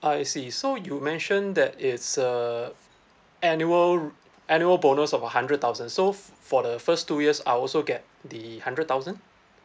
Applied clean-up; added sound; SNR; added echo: none; none; none; none.